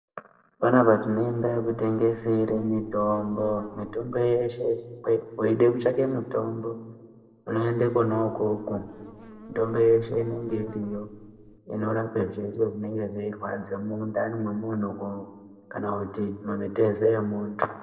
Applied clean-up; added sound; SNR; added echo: neural separator model SepFormer DNS4.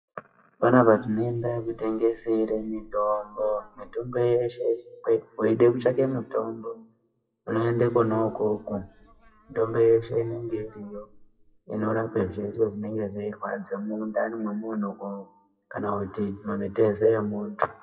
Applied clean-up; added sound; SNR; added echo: classical method WPE with log-MMSE.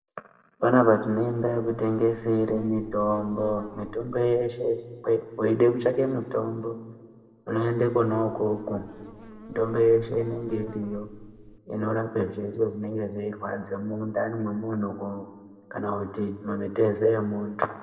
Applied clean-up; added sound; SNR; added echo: none; Buzz; 17 dB; reverberation time 1.6 s.